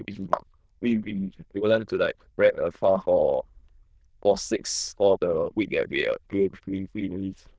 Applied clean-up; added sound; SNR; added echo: neural diffusion model UNIVERSE++.